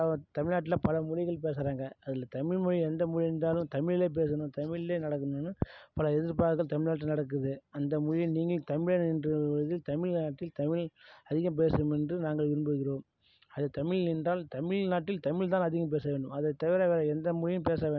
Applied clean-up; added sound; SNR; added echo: none; none; none; none.